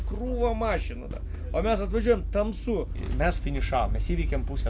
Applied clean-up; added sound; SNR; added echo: none; none; none; none.